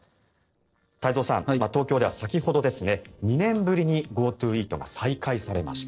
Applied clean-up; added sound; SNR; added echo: neural separator model SepFormer DNS4.